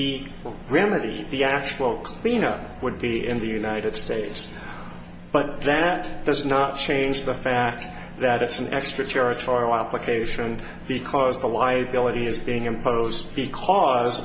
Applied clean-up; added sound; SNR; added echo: none; none; none; reverberation time 0.7 s.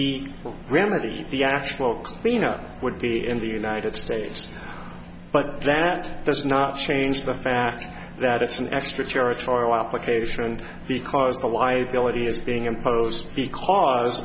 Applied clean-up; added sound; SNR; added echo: none; none; none; none.